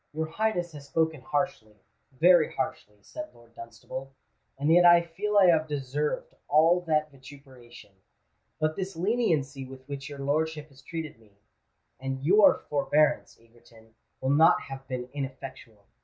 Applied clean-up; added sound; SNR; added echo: none; none; none; none.